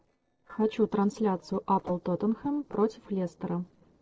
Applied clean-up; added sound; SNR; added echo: neural separator model SepFormer DNS4.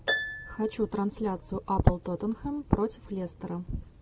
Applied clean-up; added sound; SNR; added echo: none; Harp; 9 dB; none.